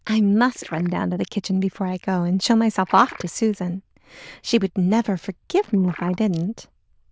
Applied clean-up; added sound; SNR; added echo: neural diffusion model UNIVERSE++.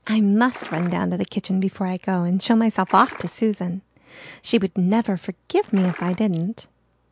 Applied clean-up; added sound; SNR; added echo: none; Liquid; 15 dB; none.